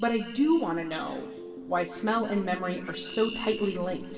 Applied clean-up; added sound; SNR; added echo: none; Chirp, tweet; 19 dB; reverberation time 2.4 s.